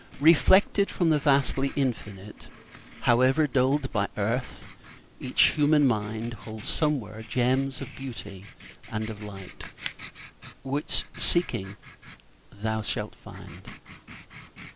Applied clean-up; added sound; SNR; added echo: none; Writing; 16 dB; none.